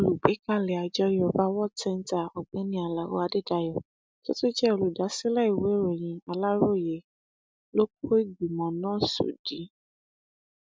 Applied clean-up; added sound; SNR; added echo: none; none; none; none.